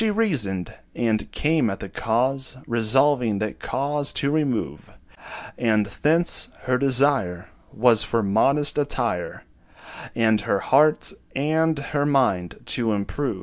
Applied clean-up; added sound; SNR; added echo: none; none; none; none.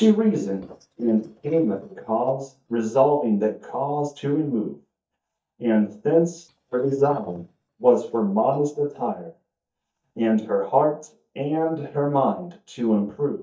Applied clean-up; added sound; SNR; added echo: neural mask model DeepFilterNet 3.